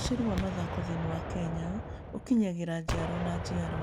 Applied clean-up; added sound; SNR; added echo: none; Gunshot, gunfire; 3 dB; none.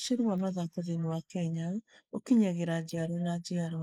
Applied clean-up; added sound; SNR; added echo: neural mask model Resemble Enhance denoiser.